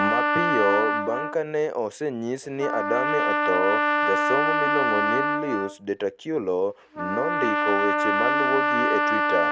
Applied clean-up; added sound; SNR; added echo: none; Trumpet; -3 dB; none.